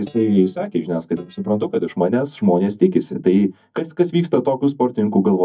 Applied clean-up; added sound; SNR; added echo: neural mask model DeepFilterNet 3.